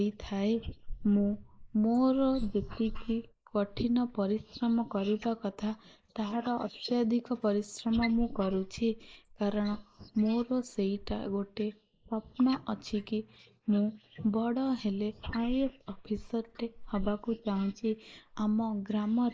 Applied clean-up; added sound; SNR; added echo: neural mask model Resemble Enhance denoiser.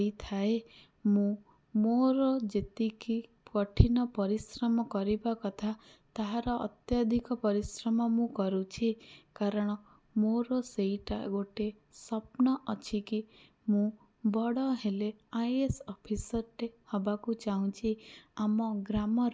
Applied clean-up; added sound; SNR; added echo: none; none; none; none.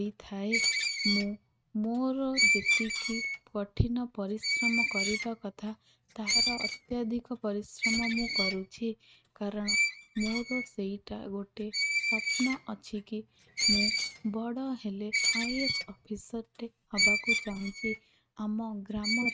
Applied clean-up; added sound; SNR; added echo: neural mask model RNNoise.